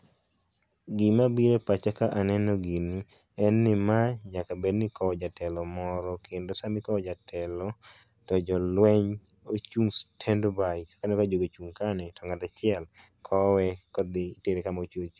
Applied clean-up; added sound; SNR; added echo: none; none; none; none.